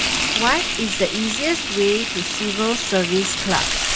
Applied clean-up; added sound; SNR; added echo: none; Frying (food); 1 dB; reverberation time 0.3 s.